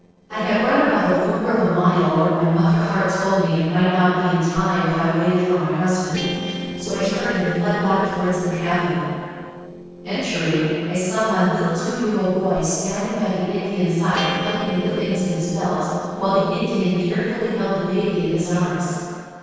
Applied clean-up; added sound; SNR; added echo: neural separator model SepFormer DNS4.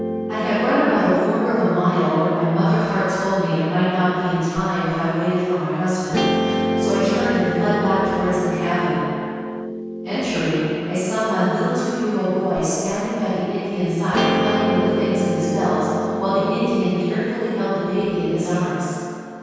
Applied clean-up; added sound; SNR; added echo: none; Guitar; 5 dB; reverberation time 2.2 s.